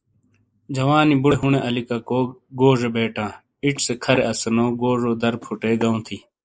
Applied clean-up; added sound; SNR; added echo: neural mask model Resemble Enhance denoiser.